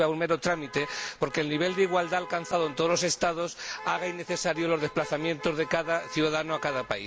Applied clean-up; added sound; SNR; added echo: none; Motor vehicle (road); 15 dB; none.